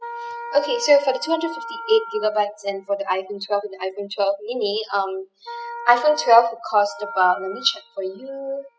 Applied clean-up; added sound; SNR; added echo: classical method spectral subtraction.